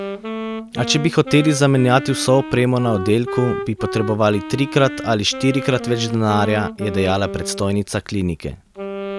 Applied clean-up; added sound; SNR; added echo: none; Wind instrument, woodwind instrument; 10 dB; none.